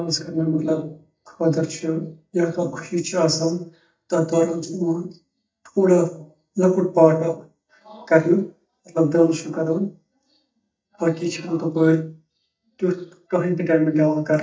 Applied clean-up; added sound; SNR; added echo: neural mask model DeepFilterNet 3.